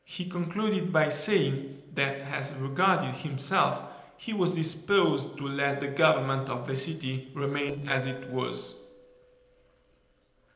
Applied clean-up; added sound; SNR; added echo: neural separator model SepFormer DNS4.